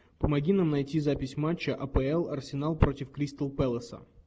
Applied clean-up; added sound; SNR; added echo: none; none; none; none.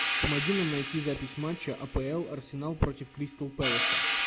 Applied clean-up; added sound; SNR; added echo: none; Hi-hat; -2 dB; none.